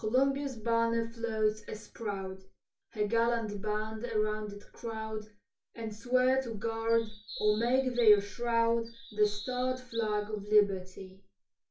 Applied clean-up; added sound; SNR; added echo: none; Bird vocalization, bird call, bird song; 16 dB; reverberation time 0.3 s.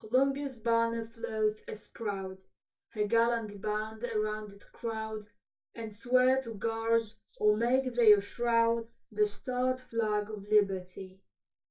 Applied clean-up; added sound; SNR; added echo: neural mask model DeepFilterNet 3.